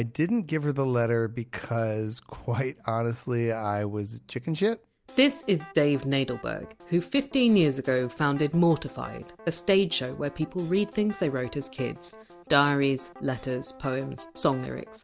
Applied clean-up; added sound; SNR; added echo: none; none; none; none.